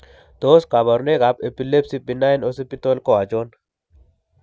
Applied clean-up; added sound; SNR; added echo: none; Cowbell; 18 dB; none.